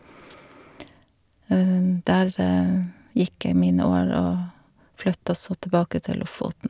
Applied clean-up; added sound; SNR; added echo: none; none; none; none.